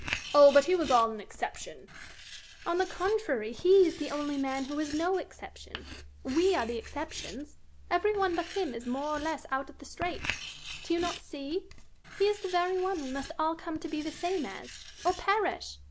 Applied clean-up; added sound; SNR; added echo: none; Writing; 14 dB; none.